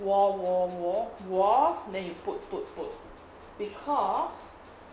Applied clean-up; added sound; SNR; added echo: none; none; none; none.